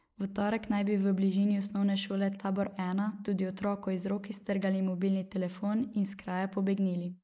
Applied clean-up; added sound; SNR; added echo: neural mask model Resemble Enhance denoiser.